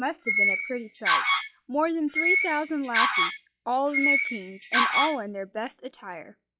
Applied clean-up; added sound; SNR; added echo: classical method log-MMSE.